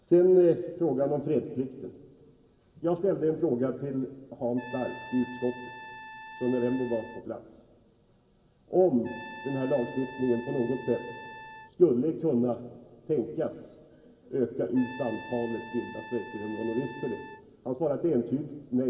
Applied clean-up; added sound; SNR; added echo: none; Trumpet; 15 dB; reverberation time 2.4 s.